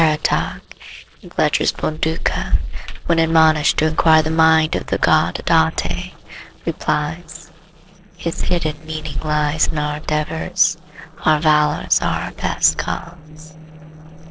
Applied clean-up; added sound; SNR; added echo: neural separator model SepFormer DNS4.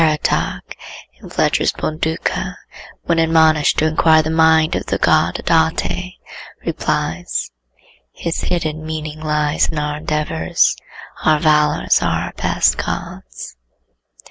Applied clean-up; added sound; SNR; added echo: none; none; none; none.